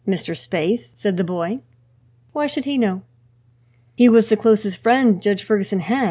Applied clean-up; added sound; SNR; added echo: none; none; none; none.